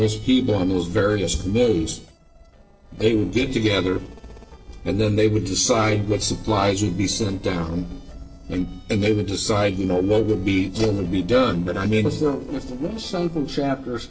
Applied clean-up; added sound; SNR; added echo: neural separator model SepFormer DNS4.